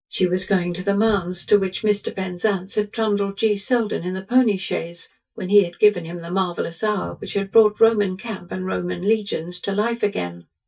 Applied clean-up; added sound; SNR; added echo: neural mask model DeepFilterNet 3.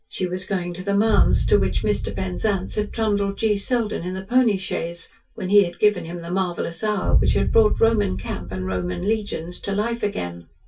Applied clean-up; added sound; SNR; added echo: none; Boom; 3 dB; reverberation time 0.2 s.